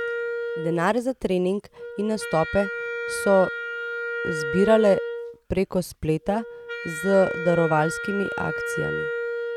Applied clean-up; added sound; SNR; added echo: none; Wind instrument, woodwind instrument; 6 dB; none.